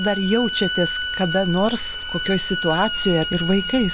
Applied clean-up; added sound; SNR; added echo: none; Bowed string instrument; 6 dB; none.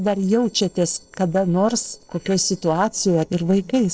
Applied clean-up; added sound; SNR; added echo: neural separator model SepFormer DNS4.